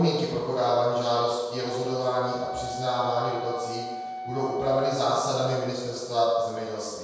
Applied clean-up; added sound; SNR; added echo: none; Wind instrument, woodwind instrument; 11 dB; reverberation time 1.2 s.